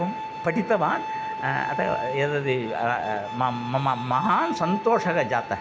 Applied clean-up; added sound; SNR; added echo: none; Bowed string instrument; 8 dB; none.